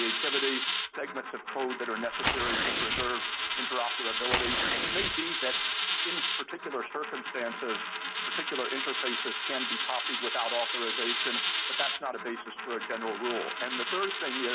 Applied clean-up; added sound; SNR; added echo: none; Coin (dropping) + Tearing; -4 dB; none.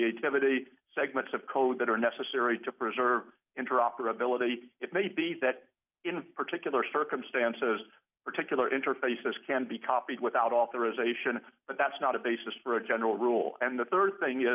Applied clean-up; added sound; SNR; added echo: none; none; none; none.